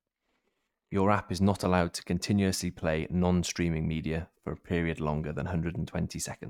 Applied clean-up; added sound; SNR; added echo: neural mask model RNNoise.